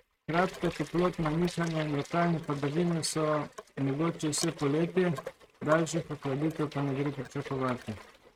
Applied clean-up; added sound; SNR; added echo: neural mask model RNNoise.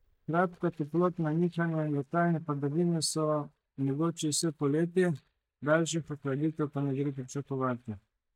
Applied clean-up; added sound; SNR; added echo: neural mask model DeepFilterNet 3.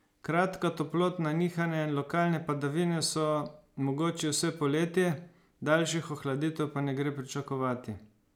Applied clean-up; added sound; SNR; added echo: none; none; none; none.